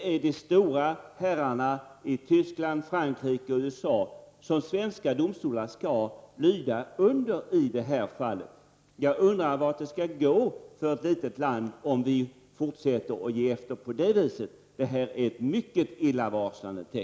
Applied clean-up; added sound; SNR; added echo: none; none; none; none.